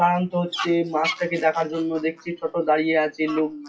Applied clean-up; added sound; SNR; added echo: classical method WPE with log-MMSE.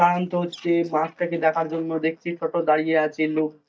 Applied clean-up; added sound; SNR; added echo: neural mask model DeepFilterNet 3.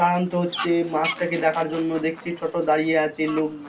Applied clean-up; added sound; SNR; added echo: none; Fowl; 13 dB; reverberation time 0.2 s.